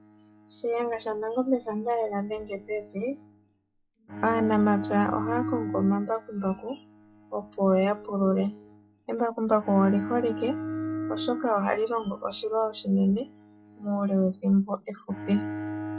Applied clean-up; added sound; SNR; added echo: classical method log-MMSE.